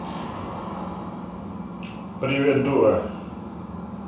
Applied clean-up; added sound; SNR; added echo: none; none; none; reverberation time 0.7 s.